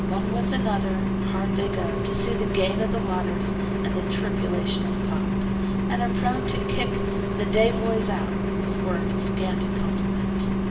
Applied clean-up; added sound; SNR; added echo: none; Engine; -4 dB; reverberation time 0.8 s.